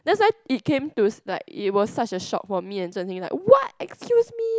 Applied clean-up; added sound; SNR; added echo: none; none; none; none.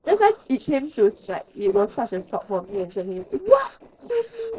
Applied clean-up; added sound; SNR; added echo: neural separator model SepFormer DNS4.